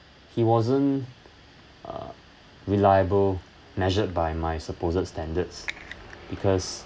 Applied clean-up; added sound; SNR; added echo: none; none; none; none.